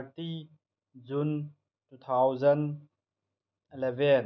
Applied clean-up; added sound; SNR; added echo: none; none; none; none.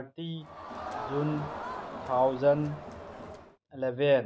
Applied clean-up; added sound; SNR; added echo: none; Crowd; 10 dB; none.